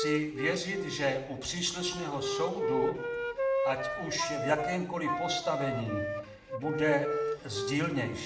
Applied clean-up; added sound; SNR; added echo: none; Wind instrument, woodwind instrument; 2 dB; reverberation time 0.7 s.